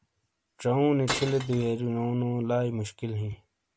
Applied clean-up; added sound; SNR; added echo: none; Glass; 7 dB; none.